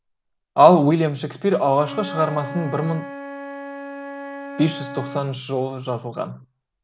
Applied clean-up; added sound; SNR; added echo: none; Wind instrument, woodwind instrument; 14 dB; none.